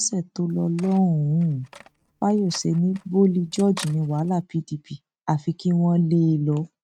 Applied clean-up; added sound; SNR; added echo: neural mask model RNNoise.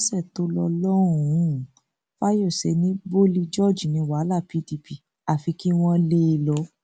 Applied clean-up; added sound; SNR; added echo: none; none; none; none.